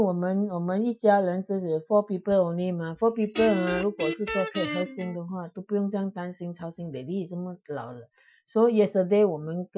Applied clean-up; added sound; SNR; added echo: classical method Wiener filter.